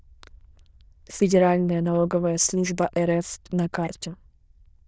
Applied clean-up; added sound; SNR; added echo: neural diffusion model UNIVERSE++.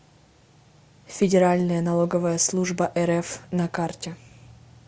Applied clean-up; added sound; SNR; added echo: none; none; none; none.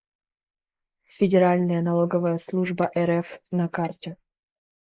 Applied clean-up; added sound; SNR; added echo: neural mask model Resemble Enhance denoiser.